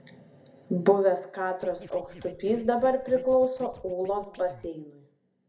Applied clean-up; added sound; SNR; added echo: none; Scratching (performance technique); 20 dB; reverberation time 0.3 s.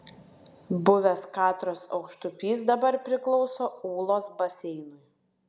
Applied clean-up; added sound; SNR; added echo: none; none; none; none.